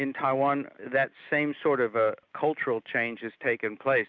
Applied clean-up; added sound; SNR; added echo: none; none; none; none.